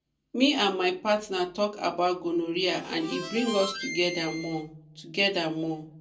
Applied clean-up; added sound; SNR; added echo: none; Harmonica; 10 dB; reverberation time 0.2 s.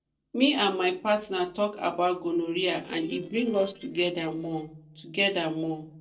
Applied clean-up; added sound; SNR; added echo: neural separator model SepFormer DNS4.